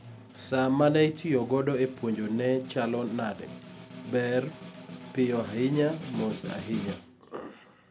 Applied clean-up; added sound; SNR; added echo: none; Snare drum; 14 dB; none.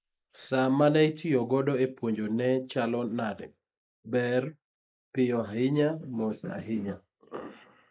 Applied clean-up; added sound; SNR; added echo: neural mask model Resemble Enhance denoiser.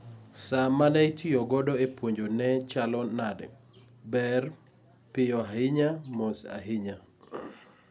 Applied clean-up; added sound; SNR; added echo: none; none; none; none.